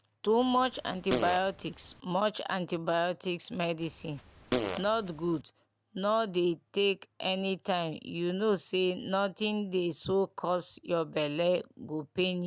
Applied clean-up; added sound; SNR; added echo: none; Fart; 6 dB; none.